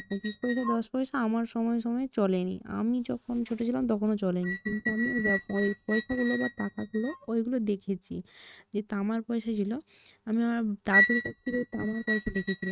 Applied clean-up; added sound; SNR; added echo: neural mask model RNNoise.